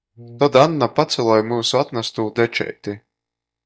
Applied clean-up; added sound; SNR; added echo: neural mask model DeepFilterNet 3.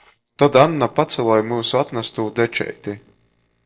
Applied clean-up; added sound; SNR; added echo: neural separator model SepFormer DNS4.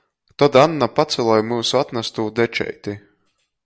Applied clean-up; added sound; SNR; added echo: none; none; none; none.